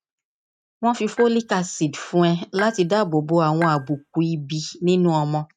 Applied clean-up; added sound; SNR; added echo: neural mask model RNNoise.